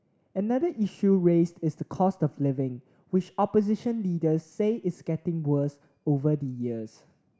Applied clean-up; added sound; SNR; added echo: none; none; none; none.